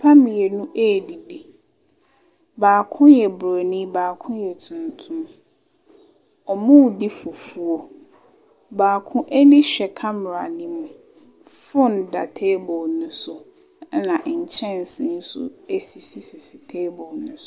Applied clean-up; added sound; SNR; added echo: none; none; none; none.